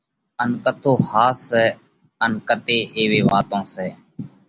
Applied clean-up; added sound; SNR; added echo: none; none; none; none.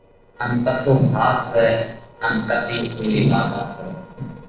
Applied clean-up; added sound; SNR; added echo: neural separator model SepFormer DNS4.